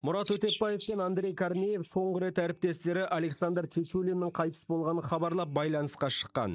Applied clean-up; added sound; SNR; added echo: neural mask model DeepFilterNet 3.